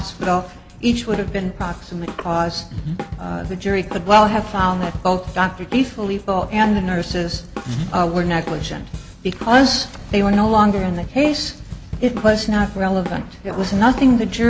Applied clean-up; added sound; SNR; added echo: none; Drum kit; 14 dB; none.